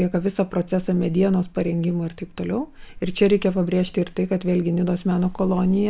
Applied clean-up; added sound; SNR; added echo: none; none; none; none.